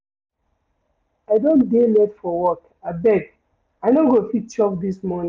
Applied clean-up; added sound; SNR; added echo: none; none; none; none.